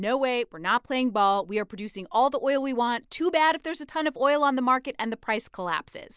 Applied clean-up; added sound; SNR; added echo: none; none; none; none.